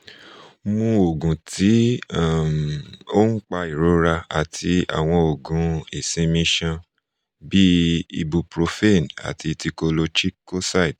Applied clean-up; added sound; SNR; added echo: none; none; none; none.